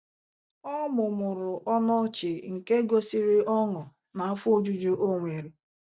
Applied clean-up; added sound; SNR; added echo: none; none; none; none.